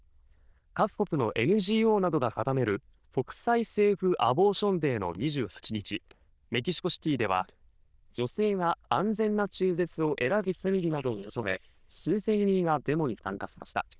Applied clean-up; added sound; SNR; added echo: neural diffusion model UNIVERSE++.